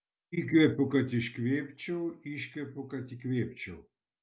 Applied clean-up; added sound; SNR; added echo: none; none; none; none.